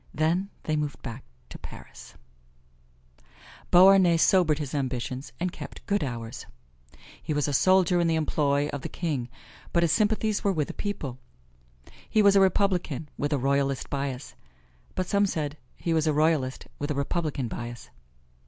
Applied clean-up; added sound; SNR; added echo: none; none; none; none.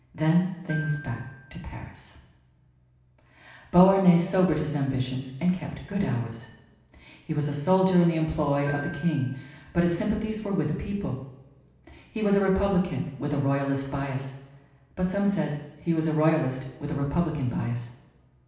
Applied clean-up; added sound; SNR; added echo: none; Glockenspiel; 19 dB; reverberation time 0.9 s.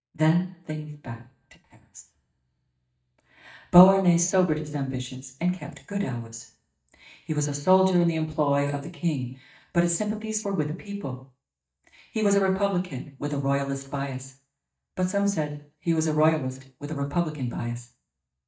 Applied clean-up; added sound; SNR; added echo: neural mask model DeepFilterNet 3.